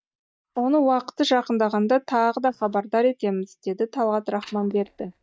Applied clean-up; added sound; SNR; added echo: neural mask model DeepFilterNet 3.